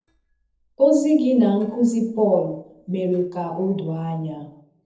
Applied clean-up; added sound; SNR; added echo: neural separator model SepFormer DNS4.